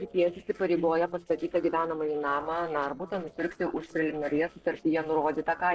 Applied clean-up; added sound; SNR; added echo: neural separator model SepFormer DNS4.